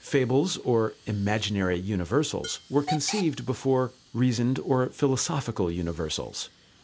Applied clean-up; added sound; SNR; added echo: none; Hiss / Alarm / Train + Dishes, pots, and pans; 17 dB; none.